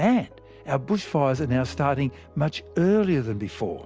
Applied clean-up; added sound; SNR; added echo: none; none; none; none.